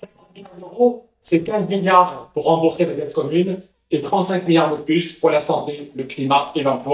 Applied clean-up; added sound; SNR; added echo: neural mask model DeepFilterNet 3.